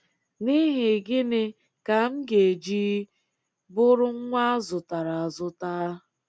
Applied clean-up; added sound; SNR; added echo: none; none; none; none.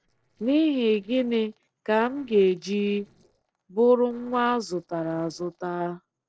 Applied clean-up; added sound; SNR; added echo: neural separator model SepFormer DNS4.